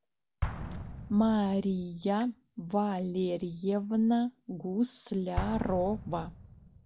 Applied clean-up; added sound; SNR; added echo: none; Explosion; 11 dB; none.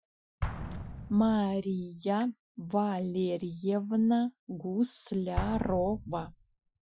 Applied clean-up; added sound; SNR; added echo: classical method Wiener filter.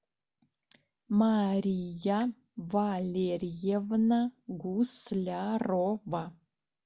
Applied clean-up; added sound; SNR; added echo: none; none; none; none.